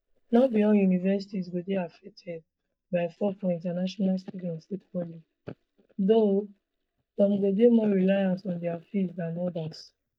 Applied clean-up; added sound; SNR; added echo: neural mask model DeepFilterNet 3.